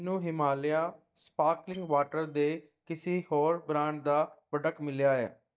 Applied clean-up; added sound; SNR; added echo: neural mask model DeepFilterNet 3.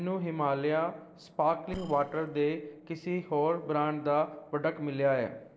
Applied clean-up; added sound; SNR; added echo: neural separator model SepFormer DNS4.